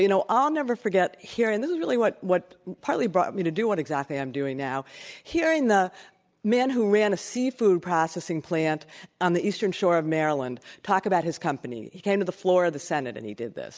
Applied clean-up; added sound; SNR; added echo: none; none; none; none.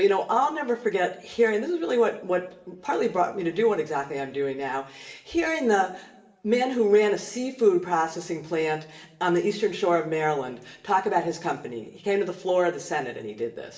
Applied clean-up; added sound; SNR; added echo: none; none; none; reverberation time 0.7 s.